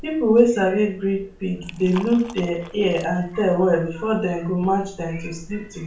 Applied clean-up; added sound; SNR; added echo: none; Liquid; 20 dB; reverberation time 0.4 s.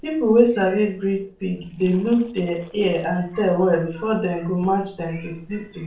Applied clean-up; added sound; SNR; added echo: neural separator model SepFormer DNS4.